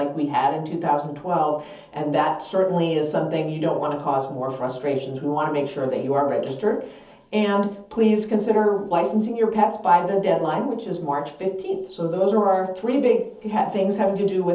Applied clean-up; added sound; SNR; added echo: none; none; none; reverberation time 0.7 s.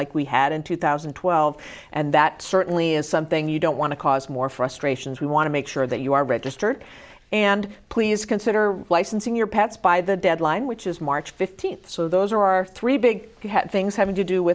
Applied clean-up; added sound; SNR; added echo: none; none; none; none.